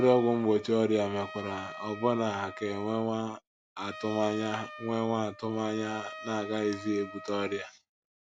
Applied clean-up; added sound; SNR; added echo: none; Trumpet; 15 dB; none.